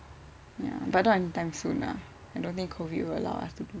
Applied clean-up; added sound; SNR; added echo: none; none; none; none.